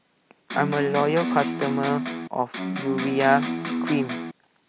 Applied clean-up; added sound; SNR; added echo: none; Electric guitar; 2 dB; none.